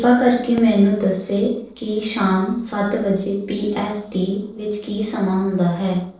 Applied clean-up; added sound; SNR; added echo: neural separator model SepFormer DNS4.